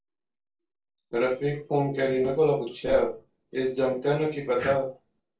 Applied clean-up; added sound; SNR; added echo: neural separator model SepFormer DNS4.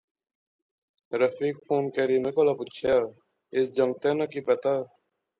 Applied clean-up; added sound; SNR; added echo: none; none; none; none.